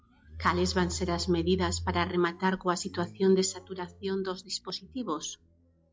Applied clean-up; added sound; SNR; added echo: classical method log-MMSE.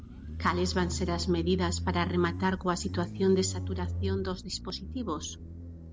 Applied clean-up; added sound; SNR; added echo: none; Motorcycle; 5 dB; none.